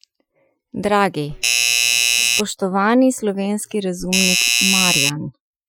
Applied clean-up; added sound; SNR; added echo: classical method Wiener filter.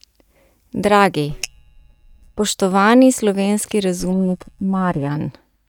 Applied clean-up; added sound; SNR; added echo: neural mask model DeepFilterNet 3.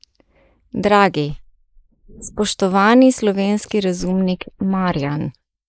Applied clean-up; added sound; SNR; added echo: neural mask model Resemble Enhance denoiser.